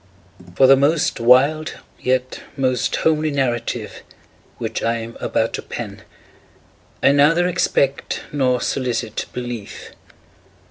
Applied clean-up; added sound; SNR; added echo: none; none; none; none.